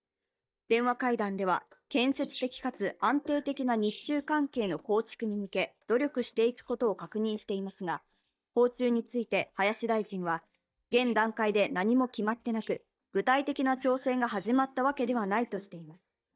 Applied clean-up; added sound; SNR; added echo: neural mask model DeepFilterNet 3.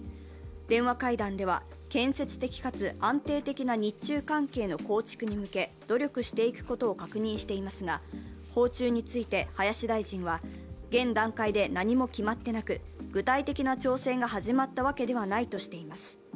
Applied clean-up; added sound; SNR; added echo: none; none; none; none.